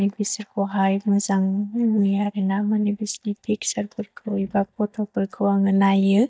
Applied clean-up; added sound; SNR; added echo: neural mask model DeepFilterNet 3.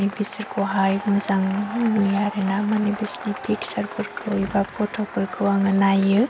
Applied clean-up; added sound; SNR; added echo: none; Applause / Cheering; 14 dB; none.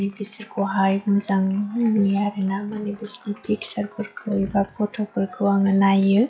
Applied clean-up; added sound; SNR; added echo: classical method log-MMSE.